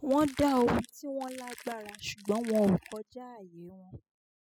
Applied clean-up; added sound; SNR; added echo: classical method spectral subtraction.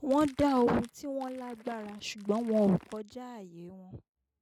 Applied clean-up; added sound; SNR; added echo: neural mask model RNNoise.